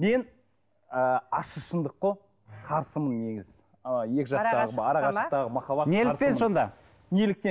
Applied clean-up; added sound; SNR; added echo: none; none; none; none.